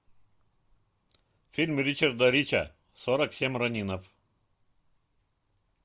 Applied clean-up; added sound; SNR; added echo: none; none; none; none.